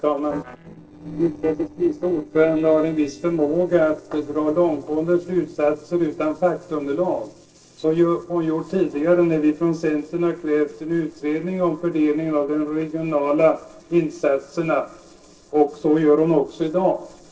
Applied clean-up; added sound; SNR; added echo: neural separator model SepFormer DNS4.